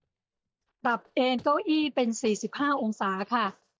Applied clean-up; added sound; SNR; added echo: neural mask model DeepFilterNet 3.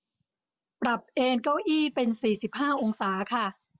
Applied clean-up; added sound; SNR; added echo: none; none; none; none.